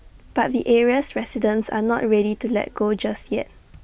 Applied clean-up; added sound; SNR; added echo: none; none; none; none.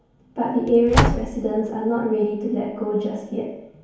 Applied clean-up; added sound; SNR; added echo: none; Slam; 2 dB; reverberation time 1.0 s.